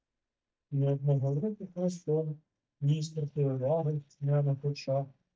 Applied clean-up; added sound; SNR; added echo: neural mask model DeepFilterNet 3.